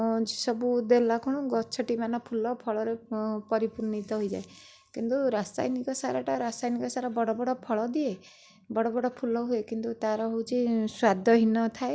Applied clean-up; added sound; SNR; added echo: none; none; none; none.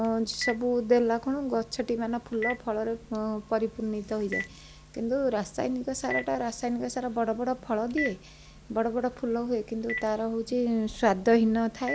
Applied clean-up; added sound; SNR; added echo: none; Telephone; 13 dB; none.